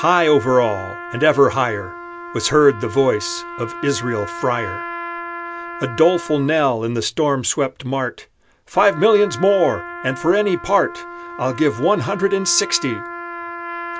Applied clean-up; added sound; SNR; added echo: none; Trumpet; 13 dB; none.